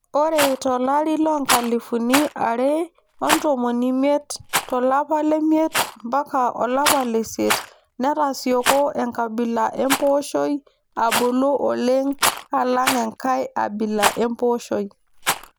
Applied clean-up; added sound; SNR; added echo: none; Rattle; 7 dB; none.